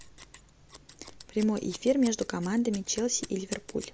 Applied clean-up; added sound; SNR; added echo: none; Scissors; 17 dB; none.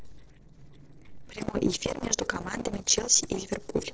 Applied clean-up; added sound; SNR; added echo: neural separator model SepFormer DNS4.